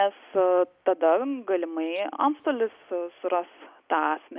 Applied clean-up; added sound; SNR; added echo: none; none; none; none.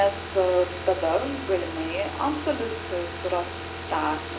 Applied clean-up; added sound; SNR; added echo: none; Car; 8 dB; reverberation time 0.5 s.